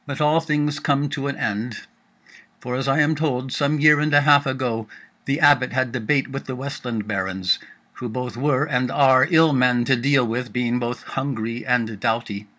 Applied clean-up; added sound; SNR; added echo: none; none; none; none.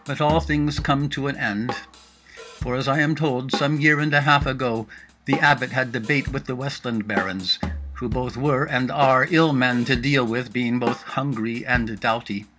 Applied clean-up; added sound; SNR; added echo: none; Drum kit; 12 dB; none.